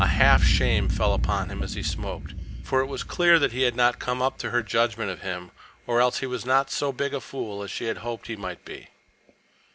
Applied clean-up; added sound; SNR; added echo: none; Boom; 3 dB; none.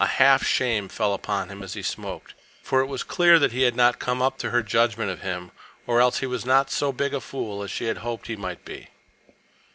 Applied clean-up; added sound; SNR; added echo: none; none; none; none.